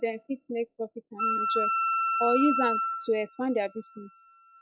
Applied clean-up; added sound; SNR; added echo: classical method log-MMSE.